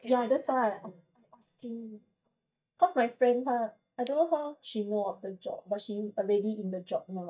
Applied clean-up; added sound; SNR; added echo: neural mask model DeepFilterNet 3.